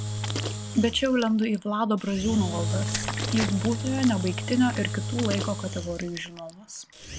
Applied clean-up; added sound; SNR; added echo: none; Engine / Drill; 4 dB; none.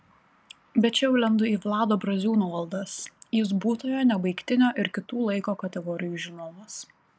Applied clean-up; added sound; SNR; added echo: none; none; none; none.